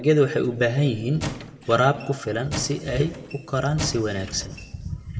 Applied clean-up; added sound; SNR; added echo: none; Squeak / Wood; 12 dB; reverberation time 1.3 s.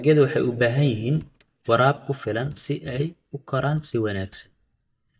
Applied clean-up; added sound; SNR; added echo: neural mask model DeepFilterNet 3.